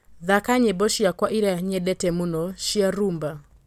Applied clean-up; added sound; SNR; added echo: none; none; none; none.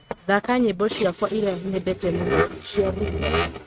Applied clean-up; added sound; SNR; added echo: neural mask model RNNoise.